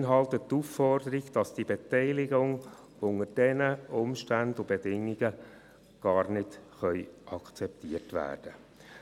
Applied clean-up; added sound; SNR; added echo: none; none; none; none.